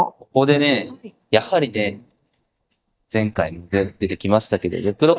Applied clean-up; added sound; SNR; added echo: neural mask model DeepFilterNet 3.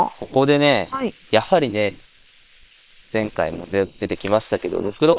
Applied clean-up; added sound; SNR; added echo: neural separator model SepFormer WHAM!.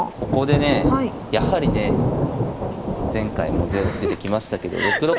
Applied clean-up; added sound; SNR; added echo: none; Thunder / Rain; 0 dB; none.